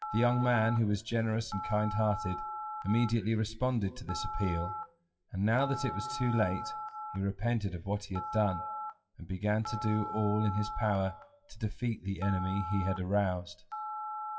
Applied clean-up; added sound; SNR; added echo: classical method WPE with log-MMSE.